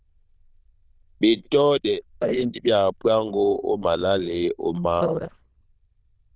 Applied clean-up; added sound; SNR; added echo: neural diffusion model UNIVERSE++.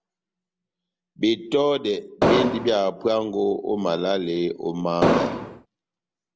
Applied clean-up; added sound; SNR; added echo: none; Explosion; -3 dB; none.